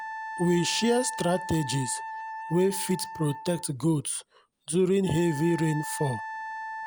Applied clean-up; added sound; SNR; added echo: none; Wind instrument, woodwind instrument; 10 dB; none.